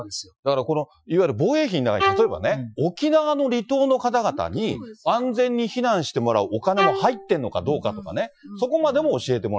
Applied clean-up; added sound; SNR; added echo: classical method Wiener filter.